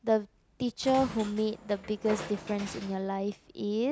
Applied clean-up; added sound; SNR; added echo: none; Train; 14 dB; none.